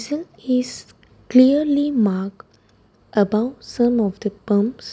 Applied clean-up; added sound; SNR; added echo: none; none; none; none.